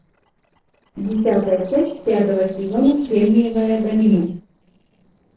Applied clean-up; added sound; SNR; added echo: neural separator model SepFormer DNS4.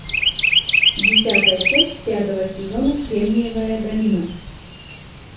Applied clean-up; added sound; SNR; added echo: none; Chirp, tweet; -2 dB; reverberation time 0.6 s.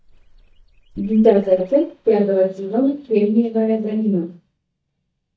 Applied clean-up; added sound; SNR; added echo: neural mask model DeepFilterNet 3.